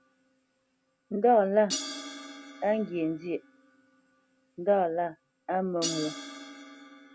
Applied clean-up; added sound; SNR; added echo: none; Crash cymbal; 12 dB; none.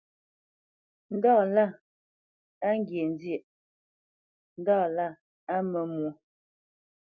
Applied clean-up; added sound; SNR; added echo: none; none; none; none.